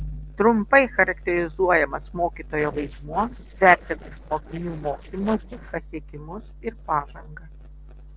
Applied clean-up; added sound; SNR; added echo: neural separator model SepFormer DNS4.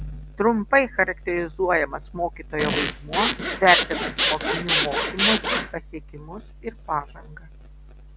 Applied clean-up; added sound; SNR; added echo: none; Zipper (clothing) / Sawing; -1 dB; none.